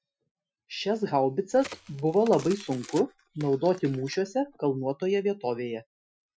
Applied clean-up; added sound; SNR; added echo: classical method Wiener filter.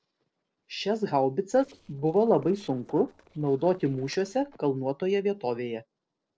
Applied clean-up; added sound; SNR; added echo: neural separator model SepFormer DNS4.